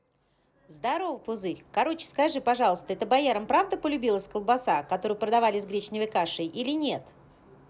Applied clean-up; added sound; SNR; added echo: none; none; none; none.